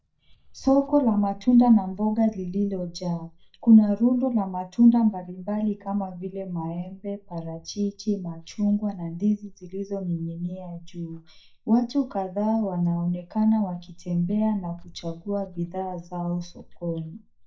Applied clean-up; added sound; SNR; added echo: neural mask model DeepFilterNet 3.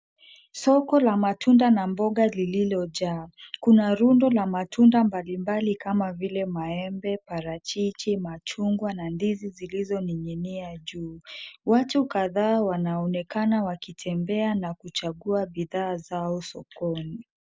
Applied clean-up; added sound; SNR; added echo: none; none; none; none.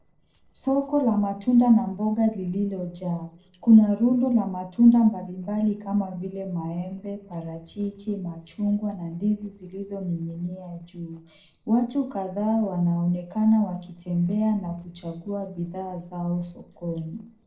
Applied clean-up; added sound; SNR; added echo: neural separator model SepFormer DNS4.